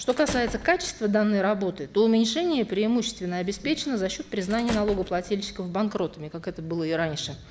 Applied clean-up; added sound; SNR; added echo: none; Squeak / Slam / Human group actions; 16 dB; none.